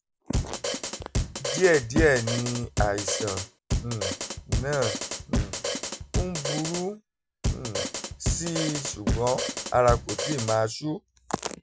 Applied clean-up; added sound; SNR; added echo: none; Drum kit; 1 dB; none.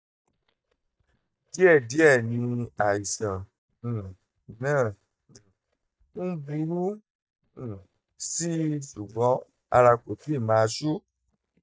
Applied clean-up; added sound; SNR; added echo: neural mask model DeepFilterNet 3.